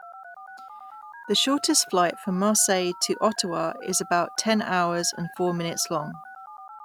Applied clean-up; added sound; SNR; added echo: none; Telephone; 17 dB; none.